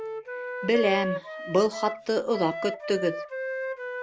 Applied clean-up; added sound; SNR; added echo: none; Wind instrument, woodwind instrument; 6 dB; none.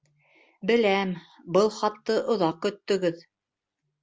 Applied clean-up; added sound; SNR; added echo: none; none; none; none.